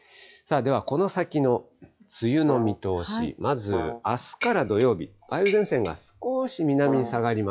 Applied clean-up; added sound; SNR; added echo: classical method log-MMSE.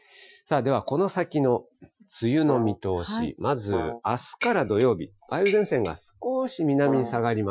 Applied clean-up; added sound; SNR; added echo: classical method Wiener filter.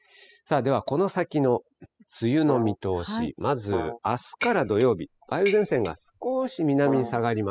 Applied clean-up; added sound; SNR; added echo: classical method spectral subtraction.